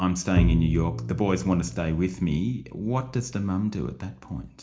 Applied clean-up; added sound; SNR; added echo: none; Bowed string instrument; 4 dB; reverberation time 0.4 s.